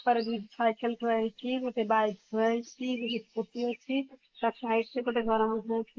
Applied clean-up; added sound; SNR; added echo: neural mask model Resemble Enhance denoiser.